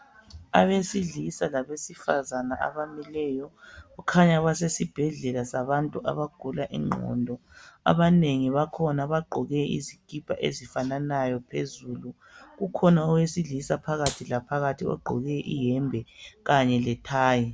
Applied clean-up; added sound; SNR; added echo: none; Clapping; 11 dB; none.